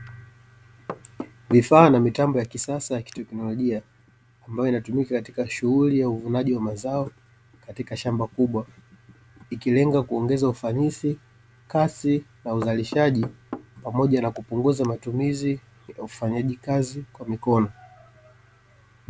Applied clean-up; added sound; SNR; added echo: none; Knock / Wood; 16 dB; none.